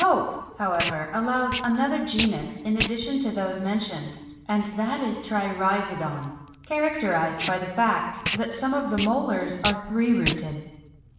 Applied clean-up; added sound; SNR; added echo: none; Packing tape, duct tape; 9 dB; reverberation time 1.0 s.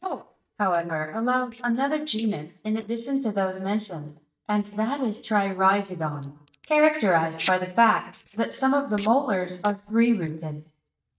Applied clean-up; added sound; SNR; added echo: neural mask model DeepFilterNet 3.